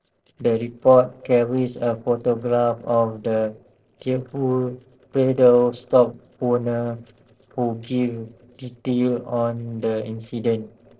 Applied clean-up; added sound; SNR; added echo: neural separator model SepFormer DNS4.